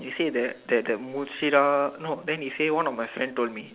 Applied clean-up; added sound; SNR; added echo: none; none; none; none.